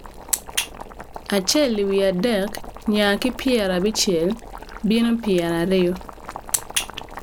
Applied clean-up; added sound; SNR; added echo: none; Boiling; 15 dB; none.